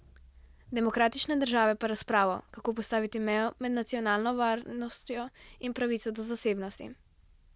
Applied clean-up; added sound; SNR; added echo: none; none; none; none.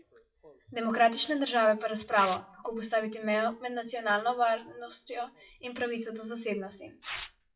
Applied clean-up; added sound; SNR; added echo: classical method WPE with log-MMSE.